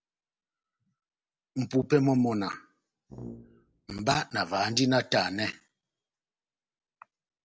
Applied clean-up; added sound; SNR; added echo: none; Brass instrument; 16 dB; none.